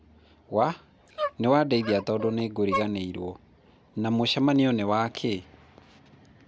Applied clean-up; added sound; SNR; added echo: none; Dog; 10 dB; none.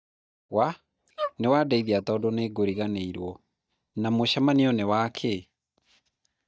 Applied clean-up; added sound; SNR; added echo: neural mask model DeepFilterNet 3.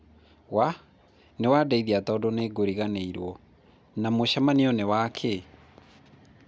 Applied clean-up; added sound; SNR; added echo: none; none; none; none.